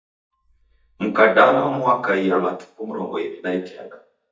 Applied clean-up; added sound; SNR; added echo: neural mask model DeepFilterNet 3.